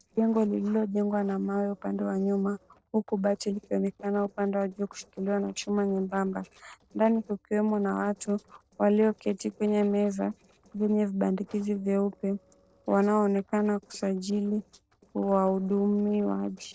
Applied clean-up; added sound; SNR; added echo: neural separator model SepFormer DNS4.